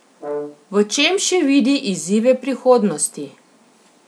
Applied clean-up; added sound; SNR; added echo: none; Brass instrument; 14 dB; none.